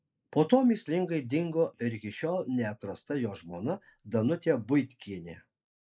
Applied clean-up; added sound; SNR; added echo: neural mask model Resemble Enhance denoiser.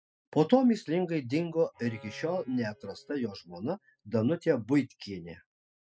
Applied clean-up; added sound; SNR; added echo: classical method spectral subtraction.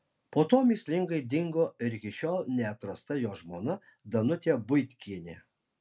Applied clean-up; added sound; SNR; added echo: none; none; none; none.